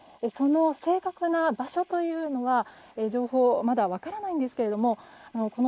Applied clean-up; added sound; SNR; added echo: neural mask model Resemble Enhance denoiser.